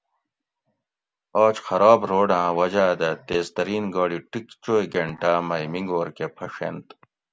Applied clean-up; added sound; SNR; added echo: none; none; none; none.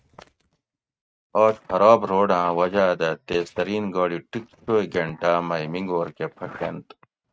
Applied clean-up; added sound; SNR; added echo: neural mask model RNNoise.